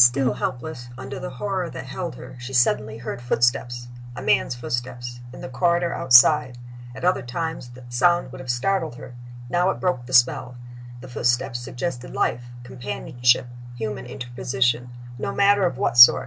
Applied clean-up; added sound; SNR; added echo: none; none; none; none.